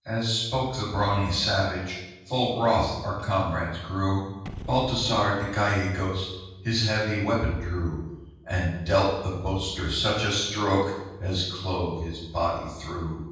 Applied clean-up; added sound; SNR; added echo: none; Gunshot, gunfire / Boom; 16 dB; reverberation time 1.2 s.